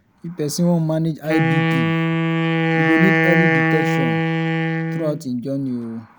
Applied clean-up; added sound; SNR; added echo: none; Wind instrument, woodwind instrument; -3 dB; none.